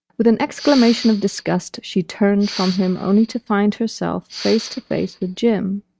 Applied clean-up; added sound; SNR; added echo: neural mask model RNNoise.